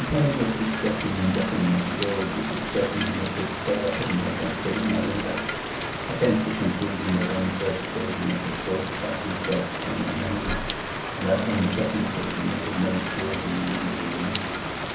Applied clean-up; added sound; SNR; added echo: none; Rain; 3 dB; reverberation time 0.6 s.